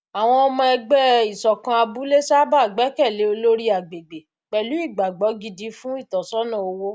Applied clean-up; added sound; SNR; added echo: none; none; none; none.